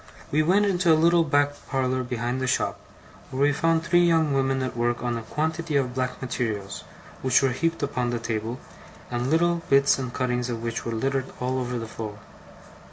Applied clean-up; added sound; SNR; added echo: none; none; none; none.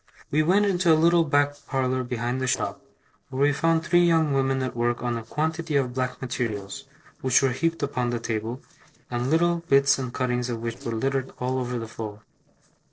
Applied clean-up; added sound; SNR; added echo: neural separator model SepFormer DNS4.